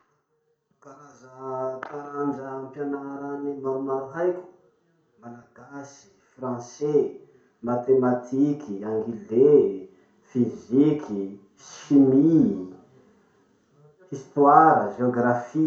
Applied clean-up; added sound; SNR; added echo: none; none; none; reverberation time 0.4 s.